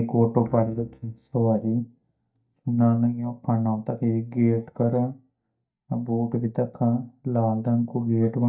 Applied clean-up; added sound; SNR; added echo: neural mask model DeepFilterNet 3.